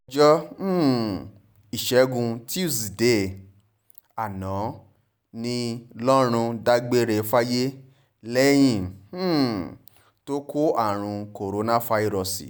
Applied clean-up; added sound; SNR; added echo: none; none; none; none.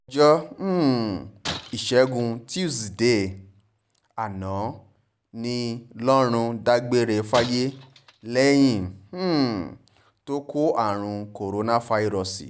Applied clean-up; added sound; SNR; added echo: none; Shatter; 16 dB; none.